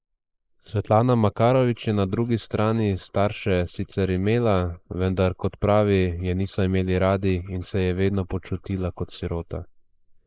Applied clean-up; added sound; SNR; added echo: neural mask model Resemble Enhance denoiser.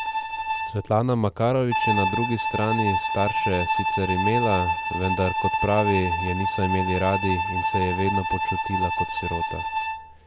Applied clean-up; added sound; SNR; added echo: none; Bowed string instrument; 0 dB; none.